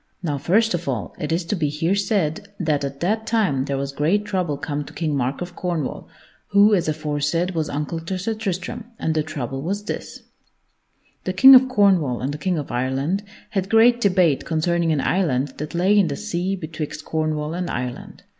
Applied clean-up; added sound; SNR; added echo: none; none; none; none.